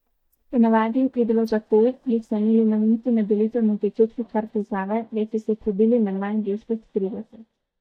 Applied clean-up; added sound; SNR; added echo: neural mask model DeepFilterNet 3.